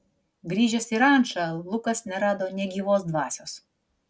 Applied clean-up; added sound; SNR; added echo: none; none; none; none.